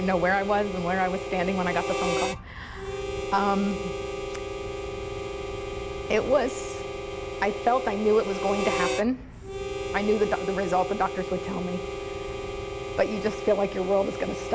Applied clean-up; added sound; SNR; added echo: none; Harmonica; 5 dB; none.